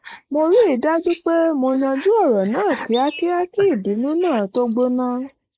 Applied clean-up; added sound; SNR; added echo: neural mask model Resemble Enhance denoiser.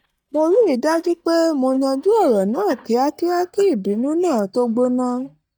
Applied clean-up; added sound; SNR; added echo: neural mask model DeepFilterNet 3.